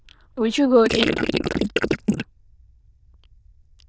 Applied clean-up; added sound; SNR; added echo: neural diffusion model UNIVERSE++.